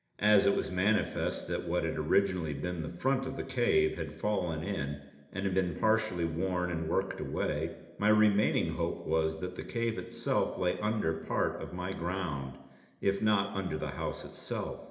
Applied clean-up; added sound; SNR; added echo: none; none; none; reverberation time 0.8 s.